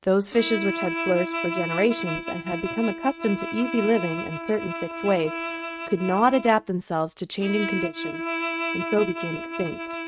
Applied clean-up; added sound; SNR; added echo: neural mask model RNNoise.